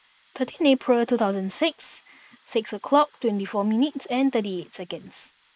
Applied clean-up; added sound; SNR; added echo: neural mask model Resemble Enhance denoiser.